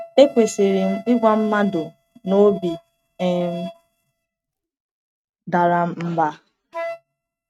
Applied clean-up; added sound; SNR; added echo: neural mask model RNNoise.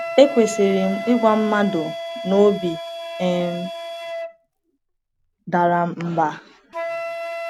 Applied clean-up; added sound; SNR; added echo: none; Wind instrument, woodwind instrument; 9 dB; none.